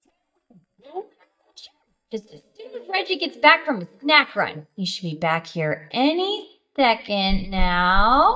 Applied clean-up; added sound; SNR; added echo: neural mask model DeepFilterNet 3.